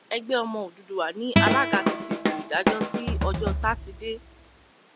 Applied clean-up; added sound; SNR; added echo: none; Drum kit + Acoustic guitar; -4 dB; none.